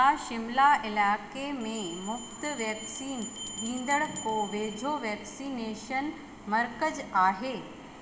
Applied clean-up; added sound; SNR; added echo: none; Bell; 15 dB; reverberation time 0.8 s.